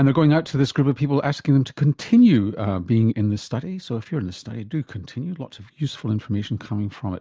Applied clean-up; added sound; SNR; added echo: none; none; none; none.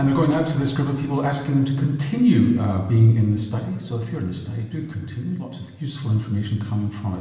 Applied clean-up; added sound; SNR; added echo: none; none; none; reverberation time 1.1 s.